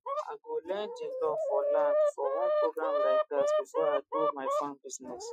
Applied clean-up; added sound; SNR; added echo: classical method Wiener filter.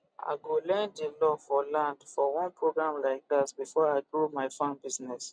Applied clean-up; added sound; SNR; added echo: none; none; none; none.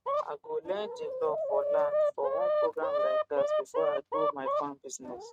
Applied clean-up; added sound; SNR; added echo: neural mask model RNNoise.